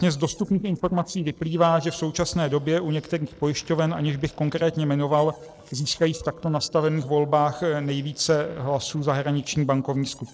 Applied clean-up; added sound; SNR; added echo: neural separator model SepFormer DNS4.